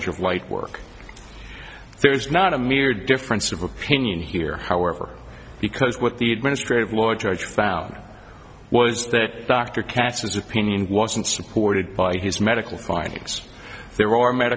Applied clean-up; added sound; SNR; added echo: none; none; none; none.